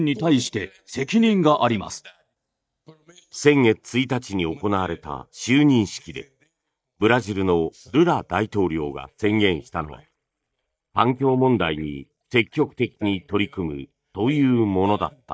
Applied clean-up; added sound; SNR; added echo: neural mask model DeepFilterNet 3.